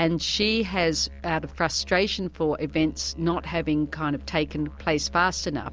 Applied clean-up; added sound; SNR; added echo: none; Musical instrument; 16 dB; none.